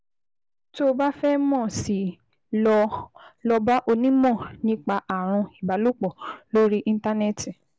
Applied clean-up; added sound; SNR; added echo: none; none; none; none.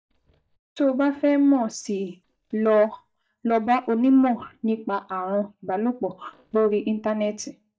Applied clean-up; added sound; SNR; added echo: neural mask model DeepFilterNet 3.